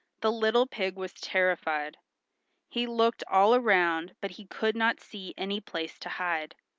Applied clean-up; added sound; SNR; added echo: none; none; none; none.